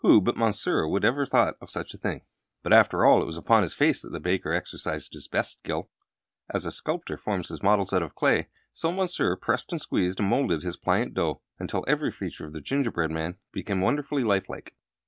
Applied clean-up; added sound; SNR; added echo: none; none; none; none.